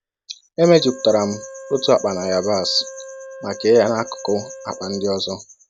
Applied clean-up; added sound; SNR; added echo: none; Wind instrument, woodwind instrument; 17 dB; none.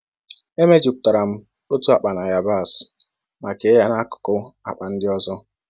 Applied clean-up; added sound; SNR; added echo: none; none; none; none.